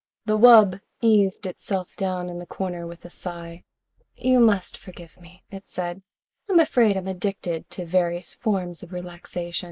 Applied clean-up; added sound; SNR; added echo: neural mask model Resemble Enhance denoiser.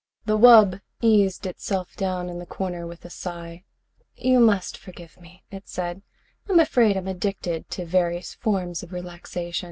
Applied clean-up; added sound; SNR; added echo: none; none; none; none.